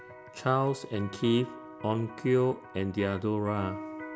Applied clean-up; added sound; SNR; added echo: none; Electric guitar; 14 dB; none.